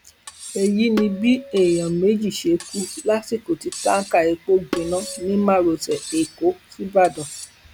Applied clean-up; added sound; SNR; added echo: none; Tabla + Cutlery, silverware; 15 dB; none.